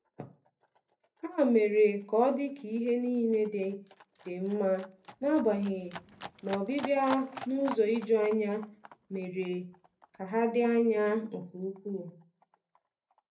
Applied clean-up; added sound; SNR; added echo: none; Livestock, farm animals, working animals; 18 dB; reverberation time 0.3 s.